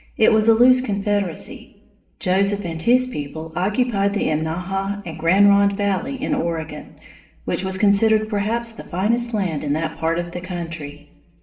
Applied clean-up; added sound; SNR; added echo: none; none; none; reverberation time 0.9 s.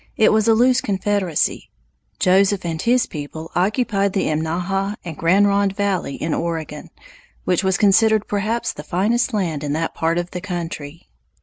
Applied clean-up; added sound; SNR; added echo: none; none; none; none.